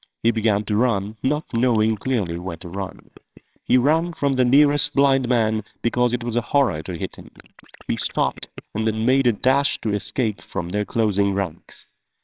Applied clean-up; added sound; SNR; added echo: neural separator model SepFormer WHAMR!.